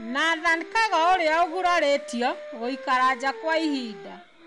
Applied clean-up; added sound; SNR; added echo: none; Wind instrument, woodwind instrument; 16 dB; none.